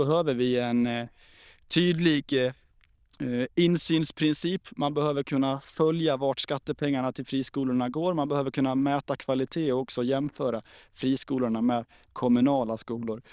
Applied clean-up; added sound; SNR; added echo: neural diffusion model UNIVERSE++.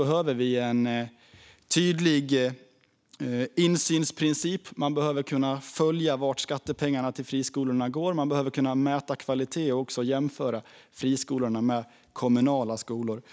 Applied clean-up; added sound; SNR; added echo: none; none; none; none.